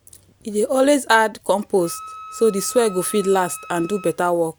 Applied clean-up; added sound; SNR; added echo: none; Wind instrument, woodwind instrument; 19 dB; none.